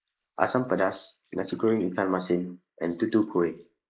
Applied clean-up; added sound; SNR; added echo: neural mask model Resemble Enhance denoiser.